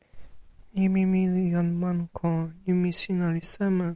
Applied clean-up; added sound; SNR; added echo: none; none; none; none.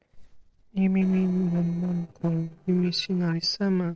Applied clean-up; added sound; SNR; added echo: neural separator model SepFormer DNS4.